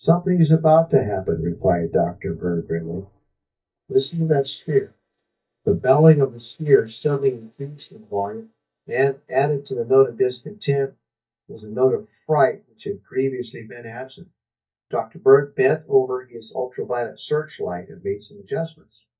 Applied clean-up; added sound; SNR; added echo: neural mask model DeepFilterNet 3.